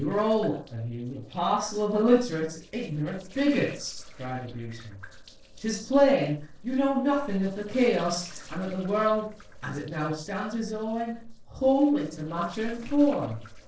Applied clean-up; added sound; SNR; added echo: neural separator model SepFormer DNS4.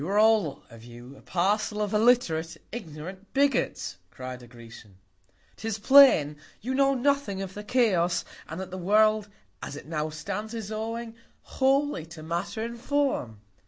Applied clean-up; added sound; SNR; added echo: none; none; none; none.